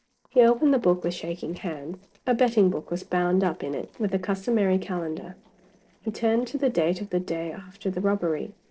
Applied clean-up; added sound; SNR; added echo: neural separator model SepFormer DNS4.